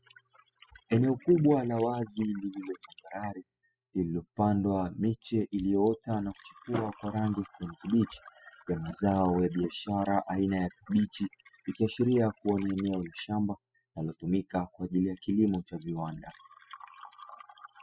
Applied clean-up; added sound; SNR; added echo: classical method spectral subtraction.